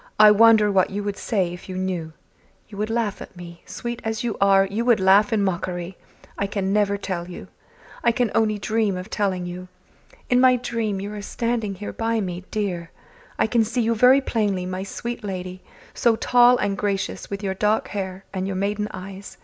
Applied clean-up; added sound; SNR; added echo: none; none; none; none.